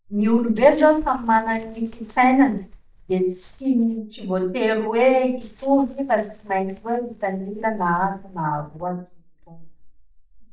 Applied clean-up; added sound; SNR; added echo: neural mask model DeepFilterNet 3.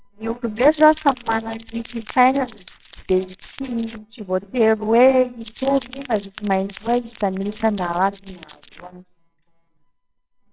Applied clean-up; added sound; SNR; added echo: neural separator model SepFormer WHAMR!.